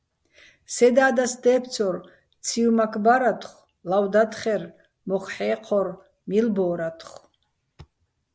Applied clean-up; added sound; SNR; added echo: none; none; none; none.